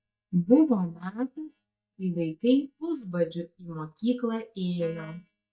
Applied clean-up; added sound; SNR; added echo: neural mask model DeepFilterNet 3.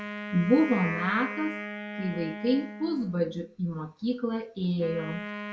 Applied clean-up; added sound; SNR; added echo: none; Wind instrument, woodwind instrument; 9 dB; reverberation time 0.2 s.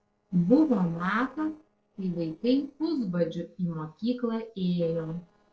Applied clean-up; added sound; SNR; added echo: neural separator model SepFormer DNS4.